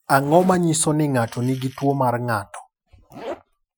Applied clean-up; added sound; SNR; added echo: classical method Wiener filter.